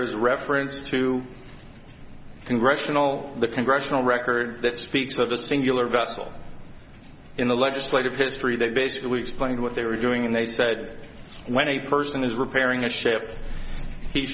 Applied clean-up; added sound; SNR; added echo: none; none; none; none.